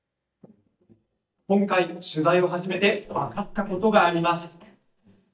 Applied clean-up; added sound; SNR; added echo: neural mask model DeepFilterNet 3.